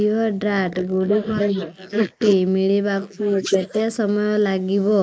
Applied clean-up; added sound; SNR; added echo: neural mask model Resemble Enhance denoiser.